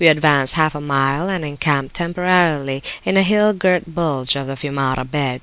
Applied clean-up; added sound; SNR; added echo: none; none; none; none.